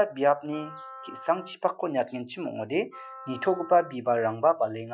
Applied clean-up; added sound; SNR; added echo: classical method Wiener filter.